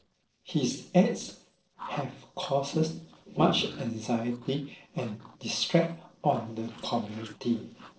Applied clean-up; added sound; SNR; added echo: neural separator model SepFormer DNS4.